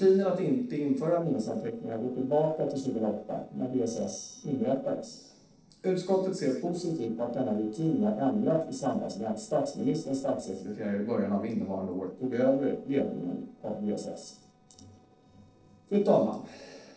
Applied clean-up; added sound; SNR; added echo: neural separator model SepFormer DNS4.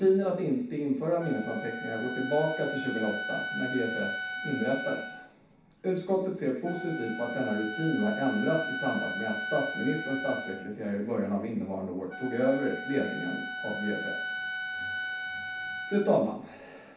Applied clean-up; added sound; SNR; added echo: none; Wind instrument, woodwind instrument; 7 dB; reverberation time 0.7 s.